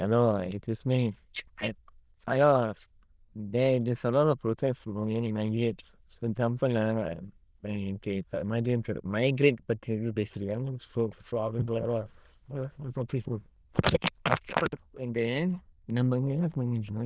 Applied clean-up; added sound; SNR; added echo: neural diffusion model UNIVERSE++.